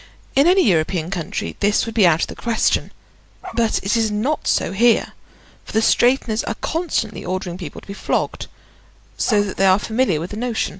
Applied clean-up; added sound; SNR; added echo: none; Dog; 16 dB; none.